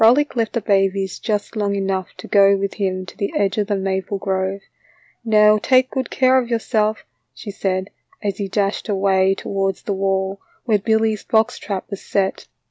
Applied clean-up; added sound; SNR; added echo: none; none; none; none.